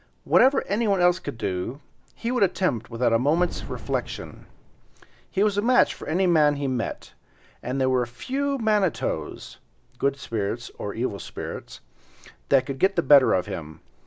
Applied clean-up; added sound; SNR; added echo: none; Boom; 9 dB; none.